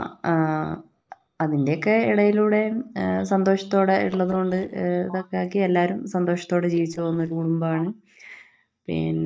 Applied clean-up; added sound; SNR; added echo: neural mask model DeepFilterNet 3.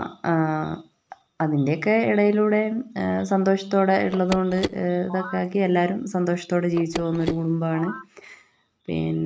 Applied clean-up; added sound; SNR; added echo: neural mask model RNNoise.